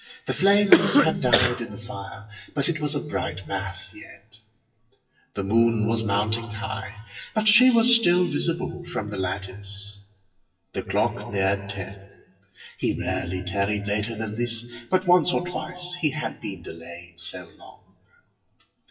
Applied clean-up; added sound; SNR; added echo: classical method WPE with log-MMSE.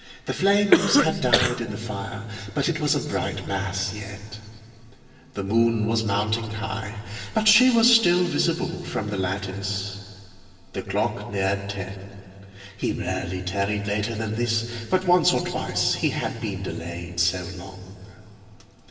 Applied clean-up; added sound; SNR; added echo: none; Cough; -4 dB; reverberation time 2.3 s.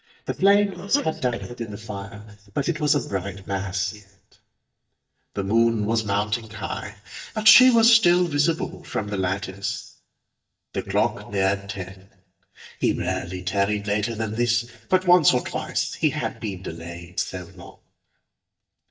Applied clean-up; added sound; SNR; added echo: neural mask model DeepFilterNet 3.